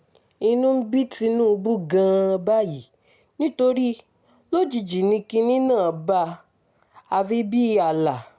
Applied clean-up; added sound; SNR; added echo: none; none; none; none.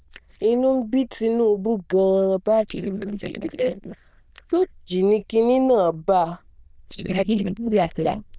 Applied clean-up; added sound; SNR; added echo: neural diffusion model UNIVERSE++.